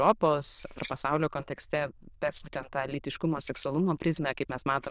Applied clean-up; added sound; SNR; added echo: neural diffusion model UNIVERSE++.